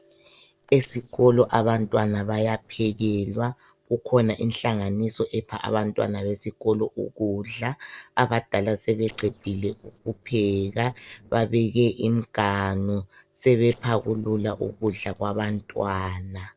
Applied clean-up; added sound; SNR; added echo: neural separator model SepFormer DNS4.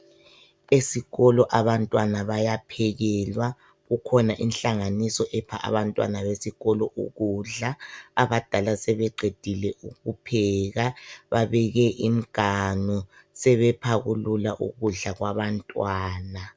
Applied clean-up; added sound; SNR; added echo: none; none; none; none.